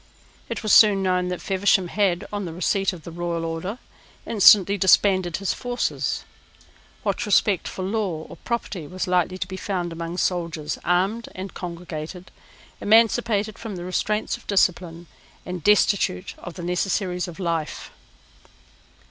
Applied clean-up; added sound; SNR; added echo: none; none; none; none.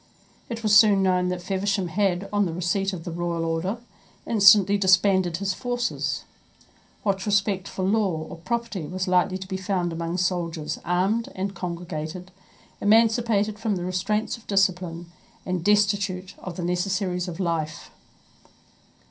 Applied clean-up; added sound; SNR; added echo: none; none; none; reverberation time 0.3 s.